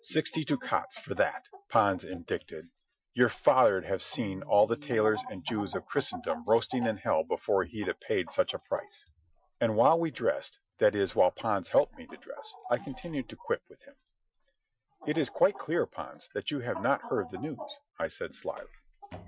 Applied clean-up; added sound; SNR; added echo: classical method Wiener filter.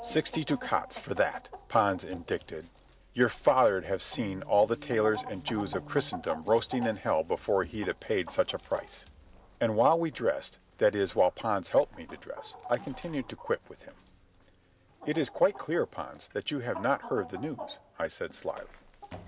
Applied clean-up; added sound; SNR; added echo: none; Organ + Chicken, rooster; 16 dB; none.